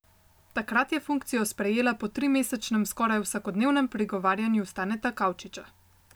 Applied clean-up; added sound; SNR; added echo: none; none; none; none.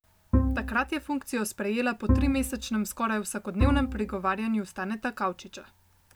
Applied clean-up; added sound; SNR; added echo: none; Bowed string instrument; -1 dB; none.